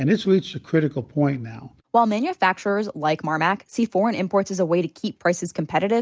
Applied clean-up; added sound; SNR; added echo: none; none; none; none.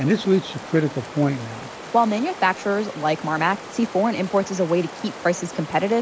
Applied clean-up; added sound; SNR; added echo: none; Stream; 14 dB; none.